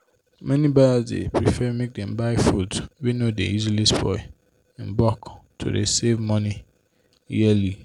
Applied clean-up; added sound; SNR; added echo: none; none; none; none.